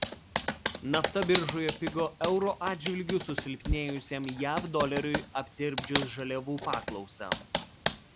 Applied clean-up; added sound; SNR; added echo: none; Computer keyboard; -2 dB; none.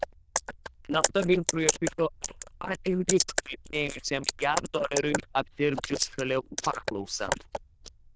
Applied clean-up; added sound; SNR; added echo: neural diffusion model UNIVERSE++.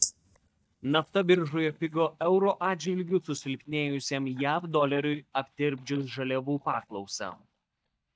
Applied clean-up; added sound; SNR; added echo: neural mask model DeepFilterNet 3.